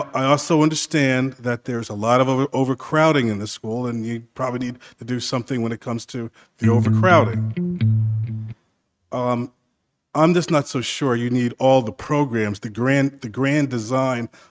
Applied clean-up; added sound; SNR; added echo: neural mask model RNNoise.